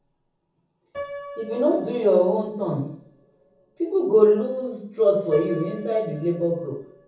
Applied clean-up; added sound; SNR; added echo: none; Piano; 18 dB; reverberation time 0.7 s.